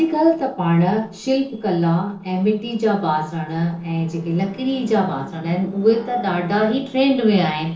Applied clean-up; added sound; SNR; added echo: neural separator model SepFormer DNS4.